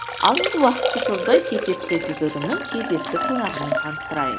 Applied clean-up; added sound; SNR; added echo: none; Liquid; 3 dB; none.